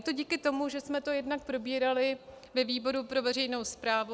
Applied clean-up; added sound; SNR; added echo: none; none; none; none.